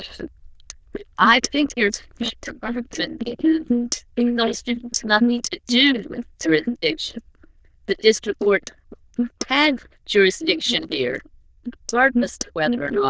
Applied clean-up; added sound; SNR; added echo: neural diffusion model UNIVERSE++.